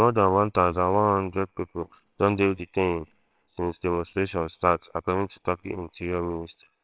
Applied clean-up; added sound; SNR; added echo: neural separator model SepFormer WHAMR!.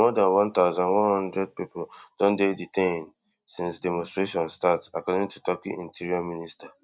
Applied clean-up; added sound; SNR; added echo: none; none; none; none.